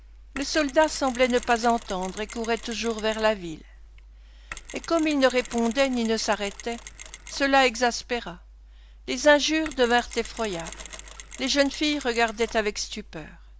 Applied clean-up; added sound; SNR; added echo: none; Mechanisms; 17 dB; none.